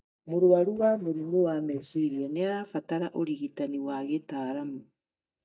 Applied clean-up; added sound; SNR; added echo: neural mask model DeepFilterNet 3.